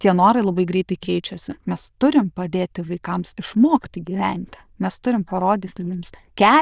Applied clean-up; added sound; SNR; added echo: neural diffusion model UNIVERSE++.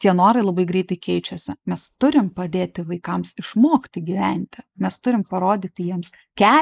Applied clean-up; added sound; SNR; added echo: neural mask model Resemble Enhance denoiser.